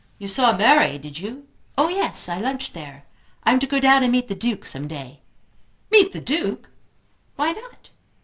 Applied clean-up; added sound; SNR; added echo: none; none; none; none.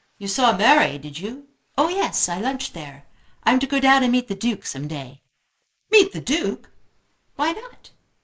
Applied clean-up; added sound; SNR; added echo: neural mask model Resemble Enhance denoiser.